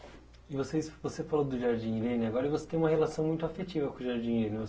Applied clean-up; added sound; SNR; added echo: none; none; none; none.